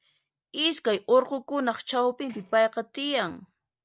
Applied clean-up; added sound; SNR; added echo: neural separator model SepFormer DNS4.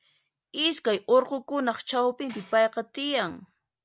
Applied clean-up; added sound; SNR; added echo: none; Tambourine; 13 dB; none.